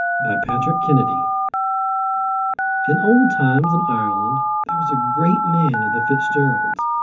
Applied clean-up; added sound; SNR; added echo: none; Telephone; -2 dB; reverberation time 0.3 s.